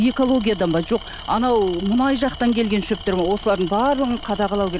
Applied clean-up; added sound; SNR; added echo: none; Tools; 14 dB; none.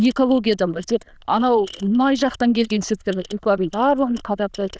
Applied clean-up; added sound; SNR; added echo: neural diffusion model UNIVERSE++.